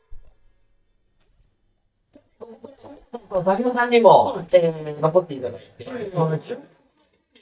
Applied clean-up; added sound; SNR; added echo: neural mask model DeepFilterNet 3.